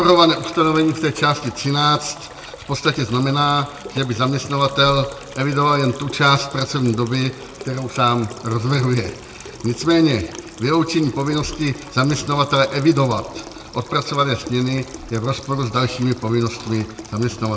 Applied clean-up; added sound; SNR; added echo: none; Sink (filling or washing) / Water tap, faucet; 19 dB; reverberation time 0.8 s.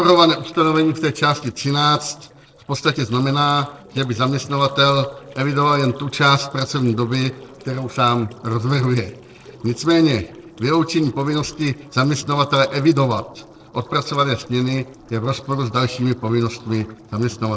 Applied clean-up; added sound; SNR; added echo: neural separator model SepFormer DNS4.